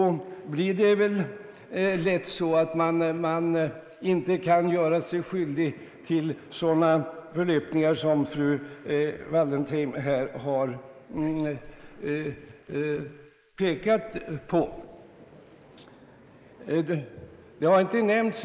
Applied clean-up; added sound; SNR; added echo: neural mask model Resemble Enhance denoiser.